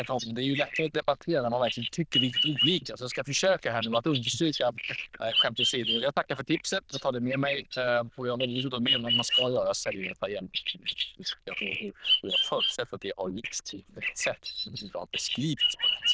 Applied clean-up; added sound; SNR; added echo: neural diffusion model UNIVERSE++.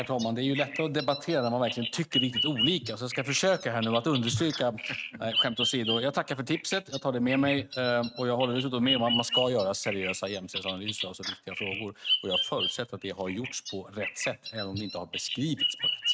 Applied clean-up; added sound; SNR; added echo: neural mask model RNNoise.